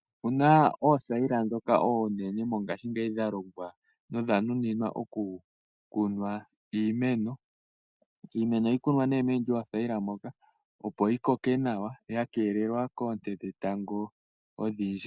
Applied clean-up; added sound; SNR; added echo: none; none; none; none.